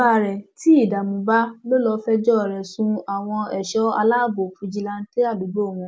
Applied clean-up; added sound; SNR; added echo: none; none; none; none.